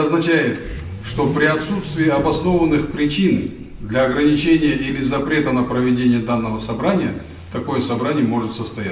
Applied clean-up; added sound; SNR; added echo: none; Accelerating, revving, vroom / Vehicle; 14 dB; reverberation time 0.9 s.